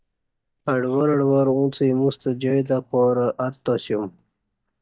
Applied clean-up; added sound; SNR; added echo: neural mask model DeepFilterNet 3.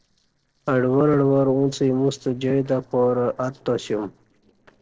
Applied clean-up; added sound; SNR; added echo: neural separator model SepFormer DNS4.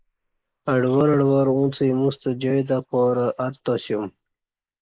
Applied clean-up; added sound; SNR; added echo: neural mask model Resemble Enhance denoiser.